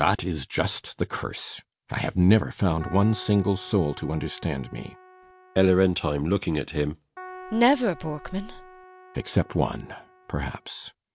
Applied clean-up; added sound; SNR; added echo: none; Keyboard (musical); 20 dB; none.